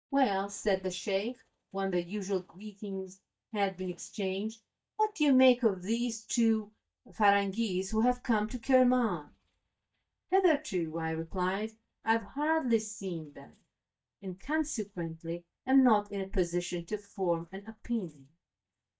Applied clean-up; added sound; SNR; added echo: neural mask model DeepFilterNet 3.